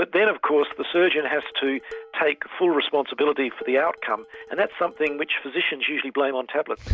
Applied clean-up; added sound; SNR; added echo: none; Dishes, pots, and pans; 20 dB; none.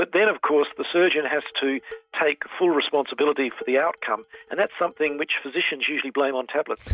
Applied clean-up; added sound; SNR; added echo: neural mask model RNNoise.